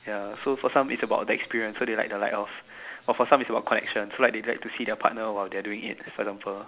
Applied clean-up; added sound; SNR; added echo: none; none; none; none.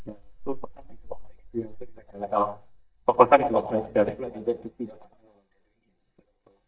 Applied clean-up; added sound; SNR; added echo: neural mask model DeepFilterNet 3.